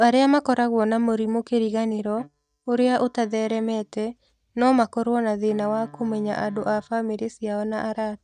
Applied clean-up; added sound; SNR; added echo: neural mask model DeepFilterNet 3.